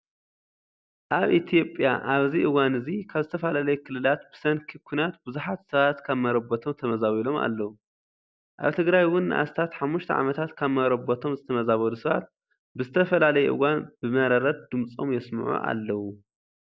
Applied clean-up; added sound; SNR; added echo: none; none; none; none.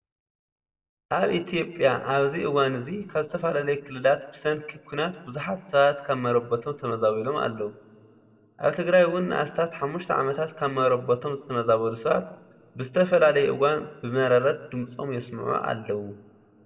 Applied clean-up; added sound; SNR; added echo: none; none; none; reverberation time 0.7 s.